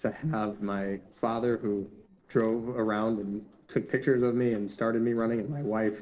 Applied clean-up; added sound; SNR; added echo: neural separator model SepFormer DNS4.